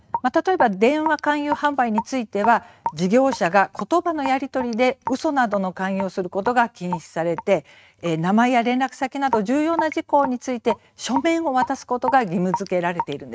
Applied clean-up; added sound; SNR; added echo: neural mask model RNNoise.